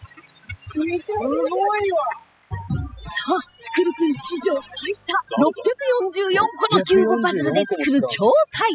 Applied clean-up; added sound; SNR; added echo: classical method spectral subtraction.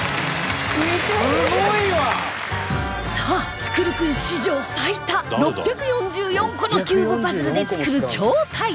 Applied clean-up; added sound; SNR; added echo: none; none; none; none.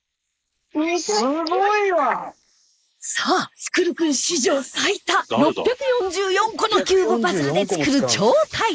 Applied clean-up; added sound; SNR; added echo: neural mask model Resemble Enhance denoiser.